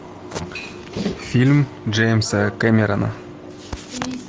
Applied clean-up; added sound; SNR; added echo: none; none; none; none.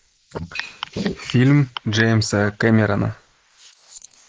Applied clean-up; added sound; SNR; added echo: neural mask model Resemble Enhance denoiser.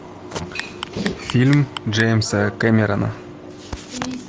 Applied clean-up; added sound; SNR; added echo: none; Clock; 13 dB; none.